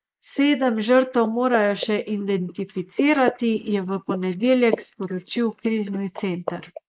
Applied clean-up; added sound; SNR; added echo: neural mask model Resemble Enhance denoiser.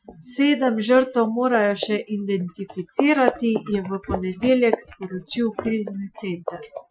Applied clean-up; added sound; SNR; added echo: classical method Wiener filter.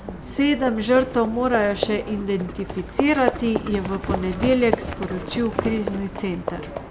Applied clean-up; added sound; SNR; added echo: none; Livestock, farm animals, working animals; 6 dB; none.